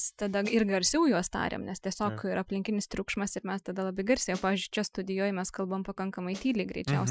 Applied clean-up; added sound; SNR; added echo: classical method Wiener filter.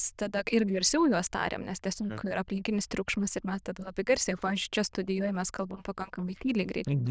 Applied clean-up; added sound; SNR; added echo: neural diffusion model UNIVERSE++.